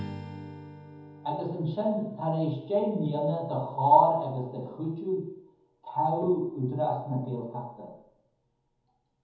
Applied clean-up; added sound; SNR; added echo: none; Strum; 20 dB; reverberation time 1.1 s.